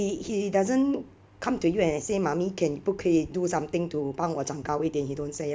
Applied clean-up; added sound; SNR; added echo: none; none; none; none.